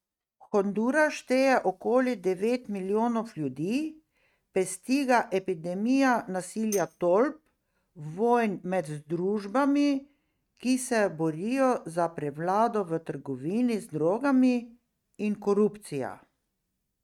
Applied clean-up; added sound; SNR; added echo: neural mask model RNNoise.